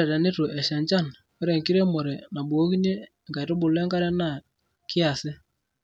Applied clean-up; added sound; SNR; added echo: none; none; none; none.